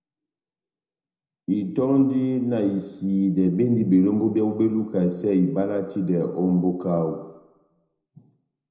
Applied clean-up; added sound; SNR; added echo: none; none; none; reverberation time 0.8 s.